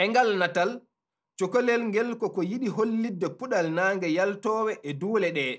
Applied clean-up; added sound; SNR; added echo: none; none; none; none.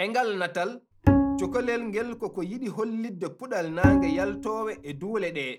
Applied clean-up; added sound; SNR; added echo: none; Bowed string instrument; -3 dB; none.